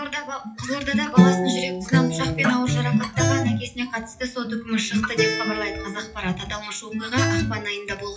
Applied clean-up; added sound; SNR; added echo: classical method WPE with log-MMSE.